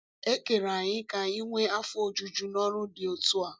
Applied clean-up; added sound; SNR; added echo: none; none; none; none.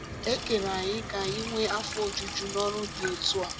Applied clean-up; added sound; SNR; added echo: none; Sink (filling or washing) / Water tap, faucet; 6 dB; none.